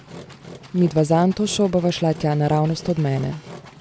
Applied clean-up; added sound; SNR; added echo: none; Engine; 18 dB; none.